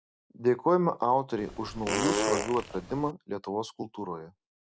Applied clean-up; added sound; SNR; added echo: none; Fart; 2 dB; none.